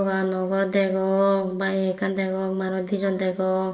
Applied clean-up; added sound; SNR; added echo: none; none; none; reverberation time 0.7 s.